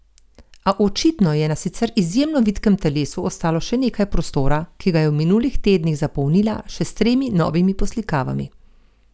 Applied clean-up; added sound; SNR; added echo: none; none; none; none.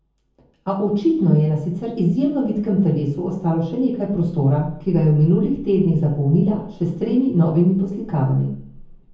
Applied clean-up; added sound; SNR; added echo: none; none; none; reverberation time 0.7 s.